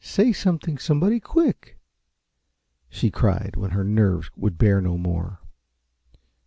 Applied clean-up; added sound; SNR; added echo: none; none; none; none.